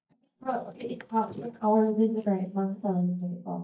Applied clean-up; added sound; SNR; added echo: neural mask model DeepFilterNet 3.